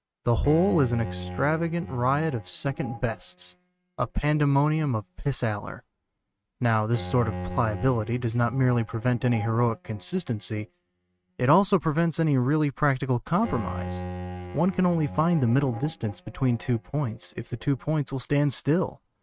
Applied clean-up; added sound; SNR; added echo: neural mask model RNNoise.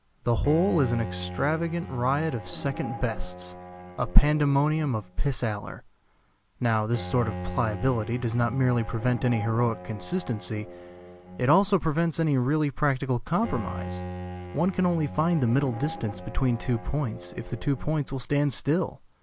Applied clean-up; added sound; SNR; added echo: none; Bowed string instrument; 13 dB; none.